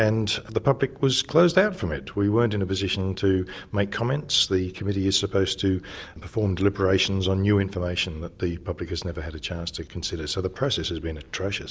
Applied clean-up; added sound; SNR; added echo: none; none; none; none.